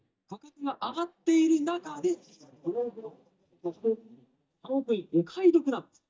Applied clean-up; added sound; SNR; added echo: neural mask model DeepFilterNet 3.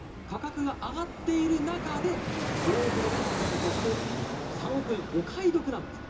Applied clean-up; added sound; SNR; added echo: none; Fixed-wing aircraft, airplane; 2 dB; reverberation time 0.2 s.